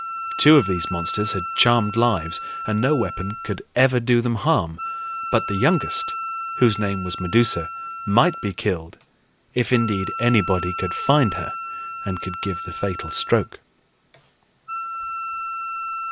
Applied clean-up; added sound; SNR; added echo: none; Wind instrument, woodwind instrument; 8 dB; none.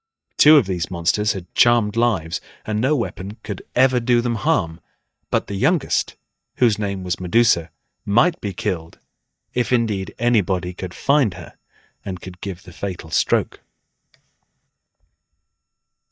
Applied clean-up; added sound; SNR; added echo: neural mask model DeepFilterNet 3.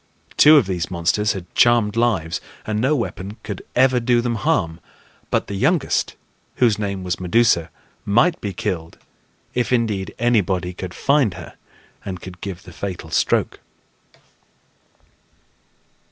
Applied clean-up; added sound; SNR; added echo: none; none; none; none.